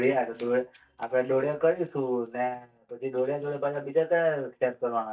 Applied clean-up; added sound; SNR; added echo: neural mask model DeepFilterNet 3.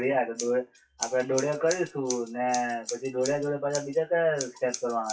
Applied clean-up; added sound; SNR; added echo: classical method WPE with log-MMSE.